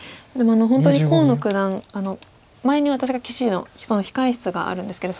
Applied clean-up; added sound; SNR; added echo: none; none; none; none.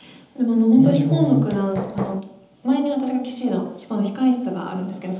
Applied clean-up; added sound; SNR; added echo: none; Hammer; 11 dB; reverberation time 0.9 s.